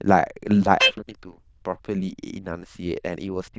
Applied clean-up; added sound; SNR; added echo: neural diffusion model UNIVERSE++.